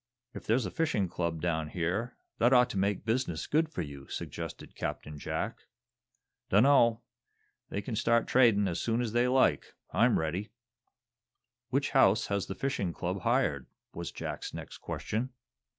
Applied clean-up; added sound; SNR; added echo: none; none; none; none.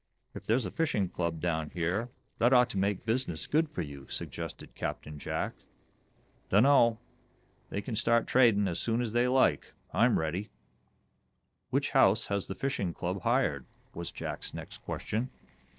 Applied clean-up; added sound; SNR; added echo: neural separator model SepFormer DNS4.